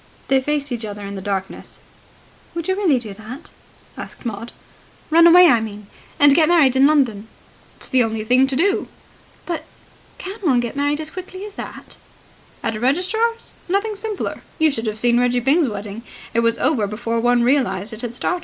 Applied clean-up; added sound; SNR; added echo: none; none; none; none.